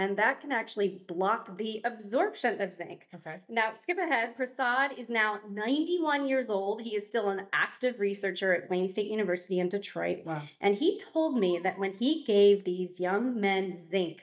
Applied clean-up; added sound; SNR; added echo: neural mask model DeepFilterNet 3.